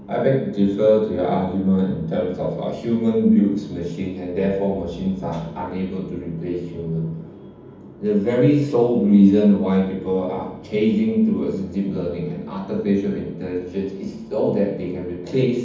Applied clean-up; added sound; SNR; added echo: none; none; none; reverberation time 1.2 s.